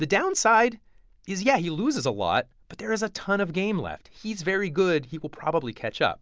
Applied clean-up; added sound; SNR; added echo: none; none; none; none.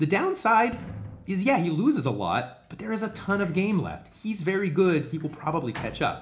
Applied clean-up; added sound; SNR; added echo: none; Sliding door; 19 dB; reverberation time 0.4 s.